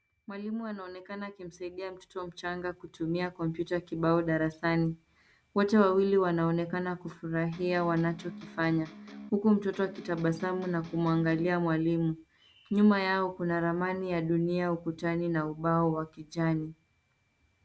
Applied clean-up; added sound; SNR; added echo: none; Electric guitar; 16 dB; none.